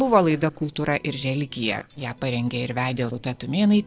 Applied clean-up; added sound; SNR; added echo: neural separator model SepFormer DNS4.